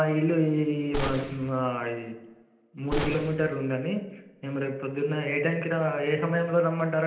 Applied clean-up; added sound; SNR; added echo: none; Gunshot, gunfire; 9 dB; reverberation time 0.8 s.